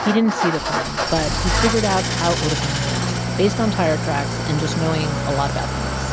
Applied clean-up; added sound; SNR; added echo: none; Idling / Engine starting; 0 dB; none.